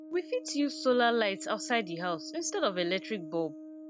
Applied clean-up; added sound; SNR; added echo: none; Brass instrument; 14 dB; none.